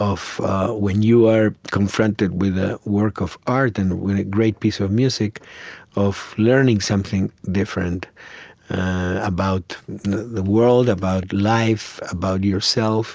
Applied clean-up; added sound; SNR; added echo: none; none; none; none.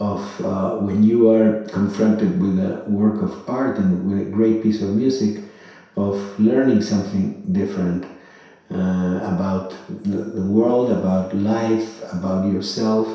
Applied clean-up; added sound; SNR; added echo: none; none; none; reverberation time 0.7 s.